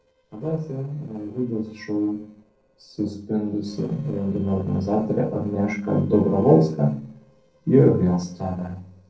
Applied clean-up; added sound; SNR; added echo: neural separator model SepFormer DNS4.